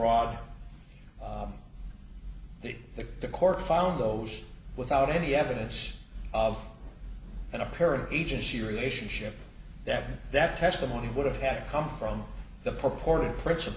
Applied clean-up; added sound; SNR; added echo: none; none; none; none.